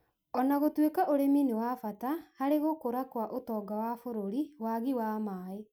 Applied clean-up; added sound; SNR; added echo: none; none; none; none.